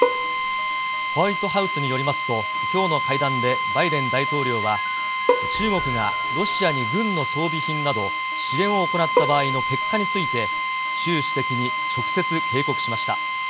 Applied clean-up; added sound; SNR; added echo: none; Drill + Bowed string instrument; -2 dB; none.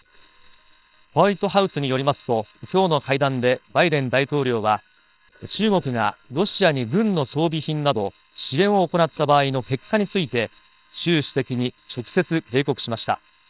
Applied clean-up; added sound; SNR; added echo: neural separator model SepFormer WHAM!.